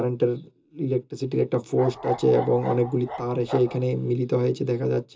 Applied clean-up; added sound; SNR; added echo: none; Bark; 10 dB; reverberation time 0.2 s.